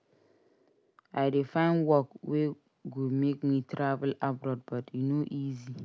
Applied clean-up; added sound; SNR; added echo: none; none; none; none.